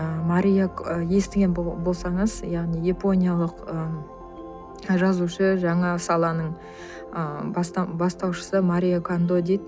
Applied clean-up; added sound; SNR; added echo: none; none; none; none.